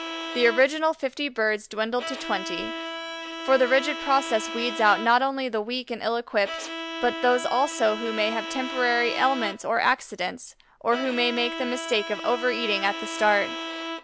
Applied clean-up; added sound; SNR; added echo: none; Bowed string instrument; 9 dB; none.